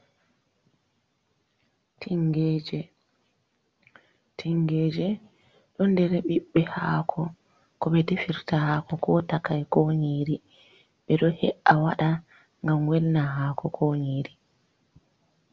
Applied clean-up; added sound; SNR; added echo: none; none; none; none.